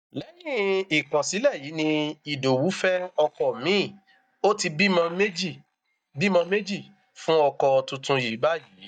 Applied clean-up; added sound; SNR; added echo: neural mask model DeepFilterNet 3.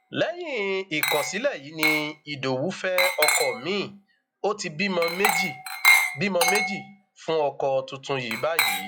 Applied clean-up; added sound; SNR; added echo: classical method log-MMSE.